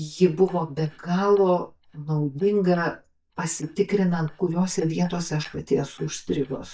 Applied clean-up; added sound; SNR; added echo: neural mask model DeepFilterNet 3.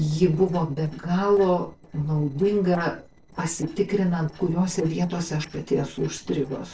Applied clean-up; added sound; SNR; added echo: neural separator model SepFormer DNS4.